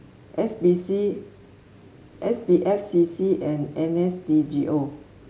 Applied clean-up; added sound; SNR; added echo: none; none; none; none.